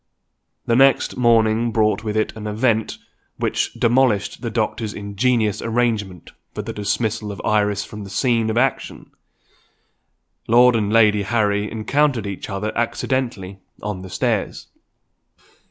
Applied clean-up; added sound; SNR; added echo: none; none; none; none.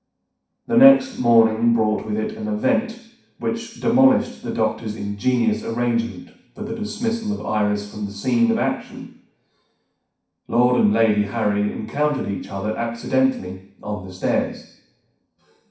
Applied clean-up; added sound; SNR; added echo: none; none; none; reverberation time 0.6 s.